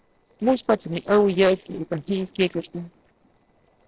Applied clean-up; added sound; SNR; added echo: neural separator model SepFormer DNS4.